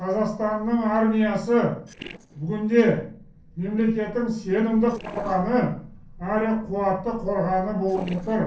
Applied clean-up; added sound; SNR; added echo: neural separator model SepFormer DNS4.